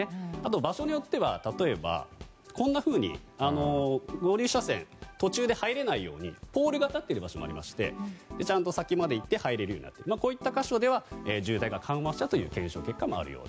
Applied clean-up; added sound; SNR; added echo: none; none; none; none.